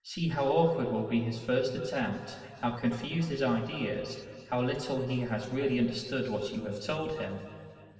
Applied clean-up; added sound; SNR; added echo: none; none; none; reverberation time 2.4 s.